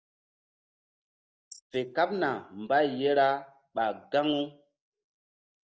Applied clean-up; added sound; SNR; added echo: neural mask model DeepFilterNet 3.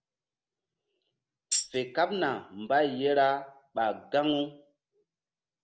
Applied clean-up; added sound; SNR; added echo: none; Tambourine; 1 dB; none.